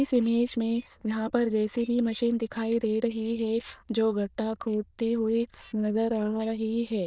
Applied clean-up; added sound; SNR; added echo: neural diffusion model UNIVERSE++.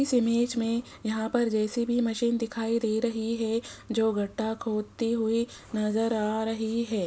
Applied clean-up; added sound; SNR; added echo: none; none; none; none.